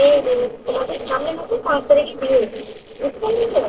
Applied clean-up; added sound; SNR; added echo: neural separator model SepFormer DNS4.